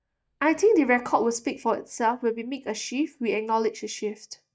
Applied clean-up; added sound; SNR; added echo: neural mask model DeepFilterNet 3.